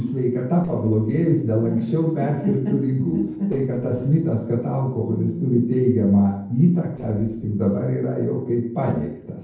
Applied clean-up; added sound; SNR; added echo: neural separator model SepFormer DNS4.